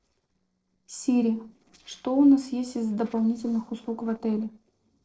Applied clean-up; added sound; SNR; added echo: neural separator model SepFormer DNS4.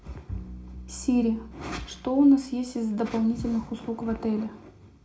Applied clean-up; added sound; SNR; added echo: none; Bowed string instrument; 16 dB; reverberation time 0.3 s.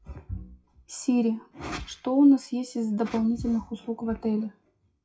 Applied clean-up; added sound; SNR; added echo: classical method WPE with log-MMSE.